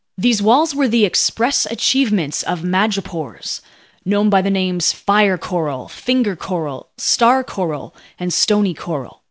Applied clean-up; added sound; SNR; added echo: none; none; none; none.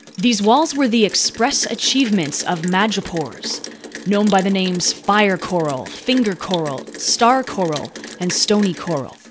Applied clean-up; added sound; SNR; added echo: none; Rain; 16 dB; none.